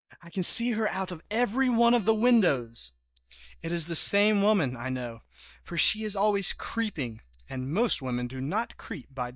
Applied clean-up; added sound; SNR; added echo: neural mask model DeepFilterNet 3.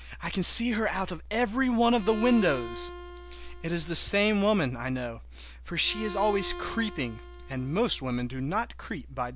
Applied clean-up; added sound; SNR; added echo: none; Bowed string instrument; 15 dB; none.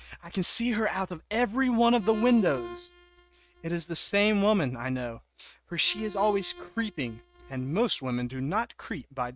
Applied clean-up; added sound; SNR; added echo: neural mask model RNNoise.